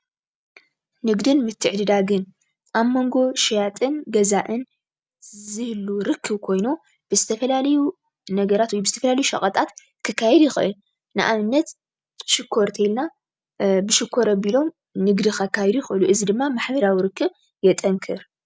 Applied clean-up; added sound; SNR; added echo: none; none; none; none.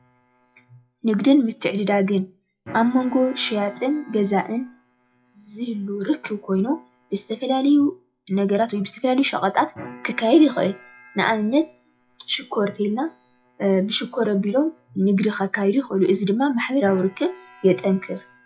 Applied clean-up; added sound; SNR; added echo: classical method WPE with log-MMSE.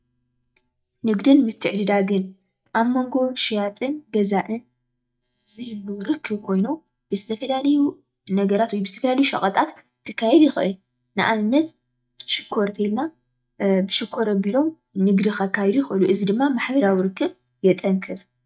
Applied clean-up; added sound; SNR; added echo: neural mask model DeepFilterNet 3.